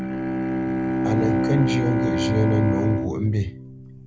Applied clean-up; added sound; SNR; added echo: none; Bowed string instrument; -1 dB; none.